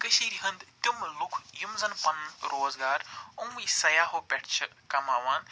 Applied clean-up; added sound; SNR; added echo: none; none; none; none.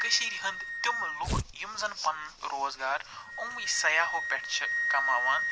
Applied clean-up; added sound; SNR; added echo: none; Wind instrument, woodwind instrument + Tearing; 2 dB; none.